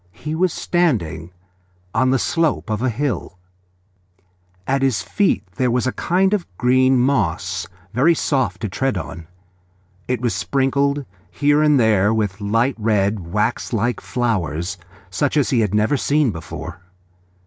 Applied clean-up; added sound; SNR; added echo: none; none; none; none.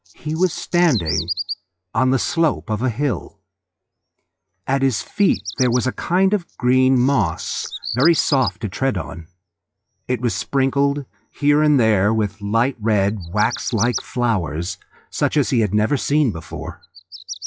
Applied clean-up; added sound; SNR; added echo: classical method log-MMSE.